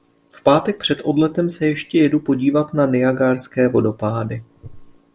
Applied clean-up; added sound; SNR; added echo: none; none; none; none.